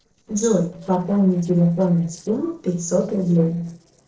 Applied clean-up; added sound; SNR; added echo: neural separator model SepFormer DNS4.